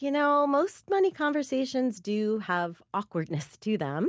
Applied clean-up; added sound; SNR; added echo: none; none; none; none.